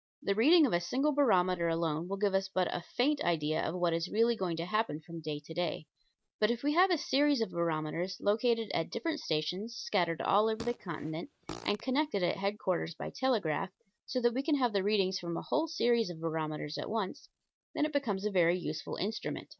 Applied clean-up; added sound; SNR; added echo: neural mask model RNNoise.